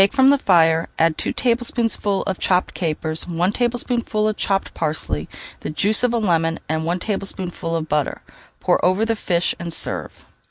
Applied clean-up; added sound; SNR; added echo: none; none; none; none.